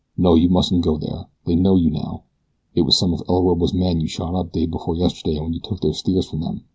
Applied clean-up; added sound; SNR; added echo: none; none; none; none.